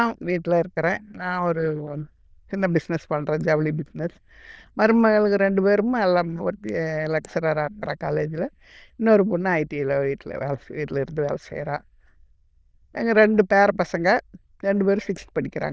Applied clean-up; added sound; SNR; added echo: neural diffusion model UNIVERSE++.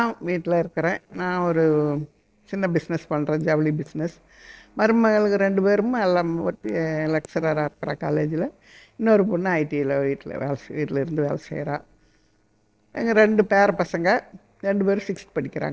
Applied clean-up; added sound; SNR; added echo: neural separator model SepFormer DNS4.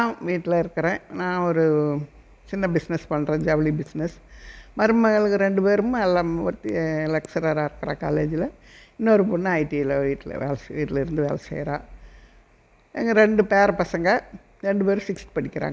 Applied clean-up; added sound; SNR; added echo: none; none; none; none.